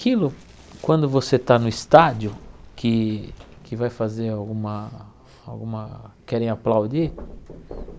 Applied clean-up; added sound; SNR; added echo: none; none; none; none.